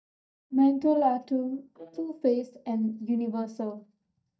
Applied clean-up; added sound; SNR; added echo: neural mask model DeepFilterNet 3.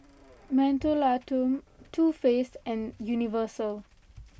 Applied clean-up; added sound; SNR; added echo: none; none; none; none.